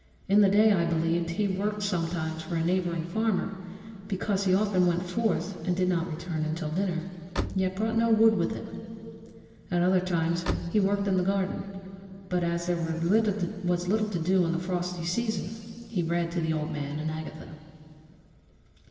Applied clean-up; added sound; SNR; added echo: none; Slam; 9 dB; reverberation time 2.6 s.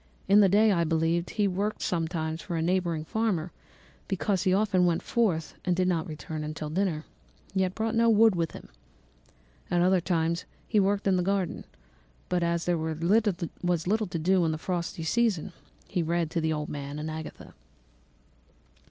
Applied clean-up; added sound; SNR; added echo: none; none; none; none.